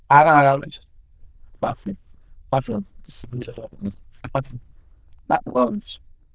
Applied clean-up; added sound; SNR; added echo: neural diffusion model UNIVERSE++.